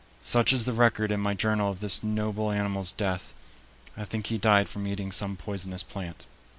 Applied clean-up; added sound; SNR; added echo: none; none; none; none.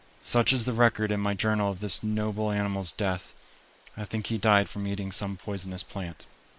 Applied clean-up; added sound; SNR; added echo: neural mask model Resemble Enhance denoiser.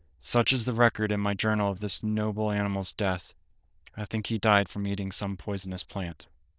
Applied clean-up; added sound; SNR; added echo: neural diffusion model UNIVERSE++.